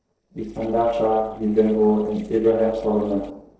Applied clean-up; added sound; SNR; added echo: neural separator model SepFormer DNS4.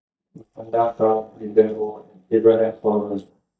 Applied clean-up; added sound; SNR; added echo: neural mask model DeepFilterNet 3.